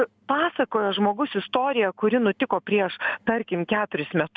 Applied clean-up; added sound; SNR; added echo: none; none; none; none.